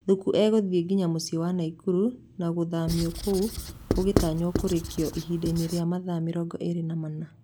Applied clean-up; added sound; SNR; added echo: none; Writing; 4 dB; none.